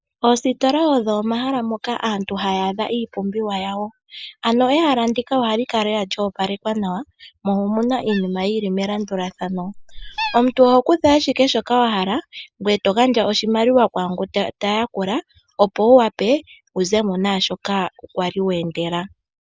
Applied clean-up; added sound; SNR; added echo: neural mask model Resemble Enhance denoiser.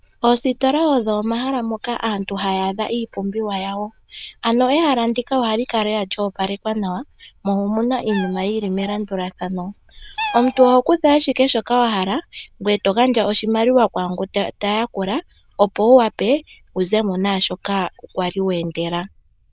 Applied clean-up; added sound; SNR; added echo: neural diffusion model UNIVERSE++.